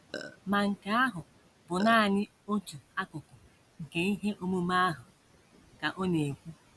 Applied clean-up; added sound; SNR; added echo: none; Burping, eructation; 11 dB; none.